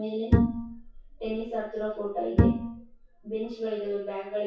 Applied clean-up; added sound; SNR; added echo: classical method WPE with log-MMSE.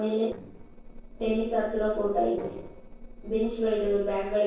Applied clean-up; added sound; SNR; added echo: neural separator model SepFormer DNS4.